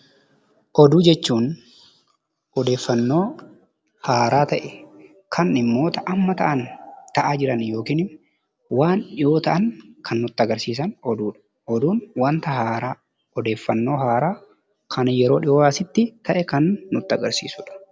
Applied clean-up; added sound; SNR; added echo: none; none; none; none.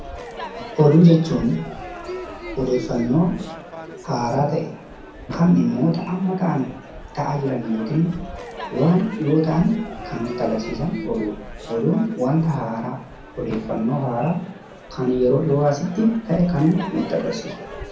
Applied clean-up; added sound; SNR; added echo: none; Crowd / Fireworks; 13 dB; reverberation time 0.6 s.